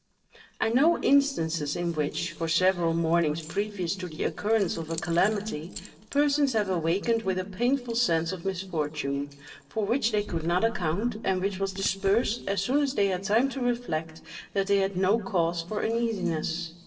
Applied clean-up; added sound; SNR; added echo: neural separator model SepFormer DNS4.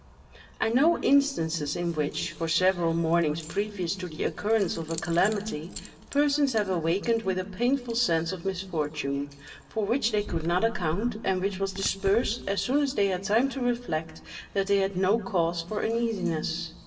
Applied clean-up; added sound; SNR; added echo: none; Keys jangling; 16 dB; reverberation time 1.1 s.